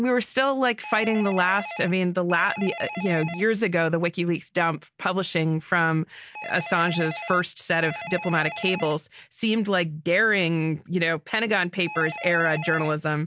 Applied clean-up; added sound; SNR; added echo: none; Telephone; 15 dB; none.